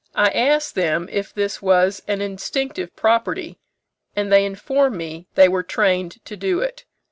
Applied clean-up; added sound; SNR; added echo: none; none; none; none.